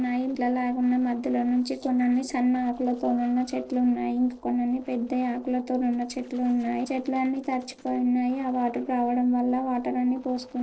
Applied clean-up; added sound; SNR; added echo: neural separator model SepFormer DNS4.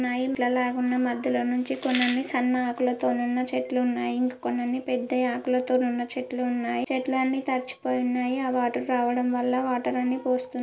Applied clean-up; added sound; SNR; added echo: none; none; none; none.